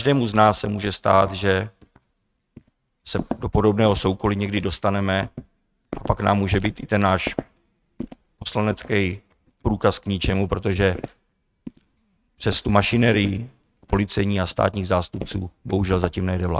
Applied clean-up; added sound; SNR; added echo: neural mask model RNNoise.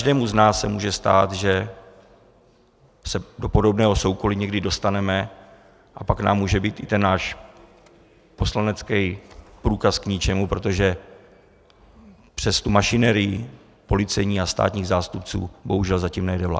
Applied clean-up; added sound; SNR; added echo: none; none; none; none.